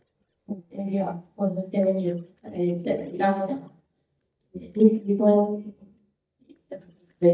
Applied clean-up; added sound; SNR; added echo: neural mask model DeepFilterNet 3.